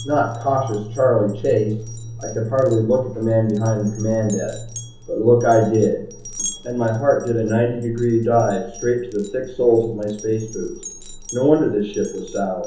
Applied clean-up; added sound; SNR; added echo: none; Glass; 17 dB; reverberation time 1.2 s.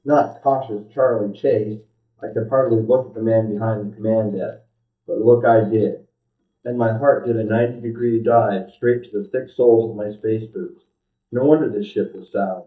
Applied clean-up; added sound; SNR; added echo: neural mask model DeepFilterNet 3.